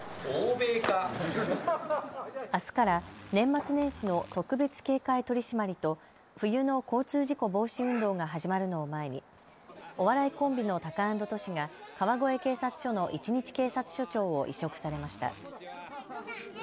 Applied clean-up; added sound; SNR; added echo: none; Zipper (clothing); 18 dB; none.